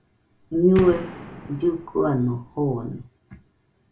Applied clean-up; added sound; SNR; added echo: none; Gunshot, gunfire; 12 dB; reverberation time 0.2 s.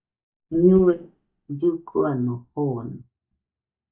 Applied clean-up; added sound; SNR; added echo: neural mask model DeepFilterNet 3.